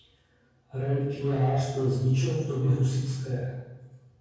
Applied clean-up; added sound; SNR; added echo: none; none; none; reverberation time 1.3 s.